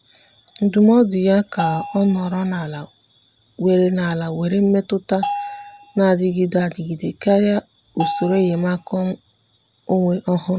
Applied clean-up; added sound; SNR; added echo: none; Bell; 9 dB; none.